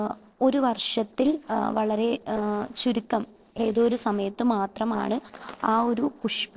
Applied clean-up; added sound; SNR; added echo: neural separator model SepFormer DNS4.